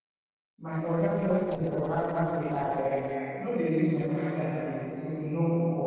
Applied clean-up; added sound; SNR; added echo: neural separator model SepFormer DNS4.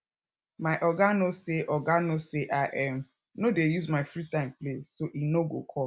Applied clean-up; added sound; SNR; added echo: none; none; none; none.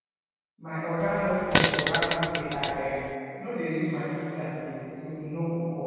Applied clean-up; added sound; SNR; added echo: none; Fart; -1 dB; reverberation time 2.2 s.